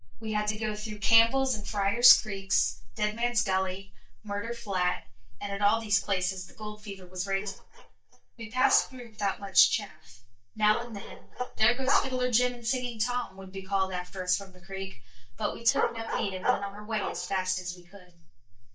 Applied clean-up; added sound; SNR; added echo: neural mask model DeepFilterNet 3.